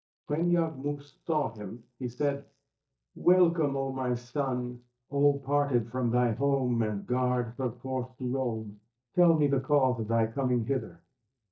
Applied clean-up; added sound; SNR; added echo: neural mask model DeepFilterNet 3.